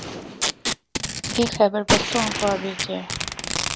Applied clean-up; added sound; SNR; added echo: none; Packing tape, duct tape + Gunshot, gunfire; 0 dB; none.